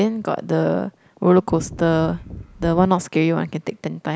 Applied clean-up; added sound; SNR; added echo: none; Wind; 14 dB; none.